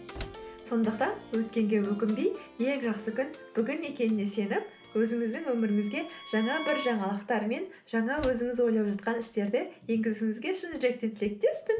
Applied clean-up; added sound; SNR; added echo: none; Bowed string instrument + Slam; 16 dB; none.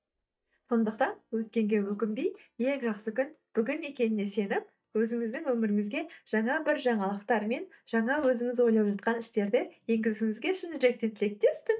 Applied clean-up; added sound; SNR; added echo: neural mask model DeepFilterNet 3.